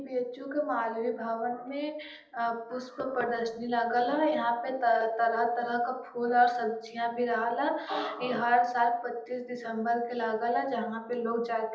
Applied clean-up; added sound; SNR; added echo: none; none; none; reverberation time 1.2 s.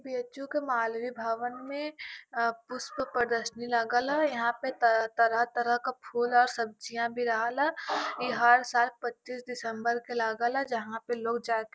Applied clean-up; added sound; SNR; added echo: none; none; none; none.